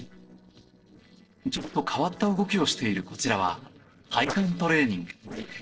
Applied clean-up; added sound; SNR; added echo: neural separator model SepFormer DNS4.